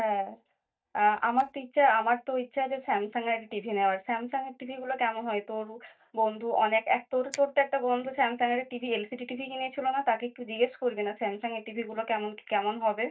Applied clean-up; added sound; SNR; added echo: neural mask model DeepFilterNet 3.